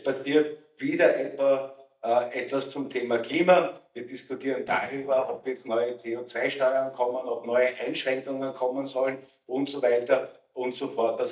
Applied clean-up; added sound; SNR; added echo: neural mask model DeepFilterNet 3.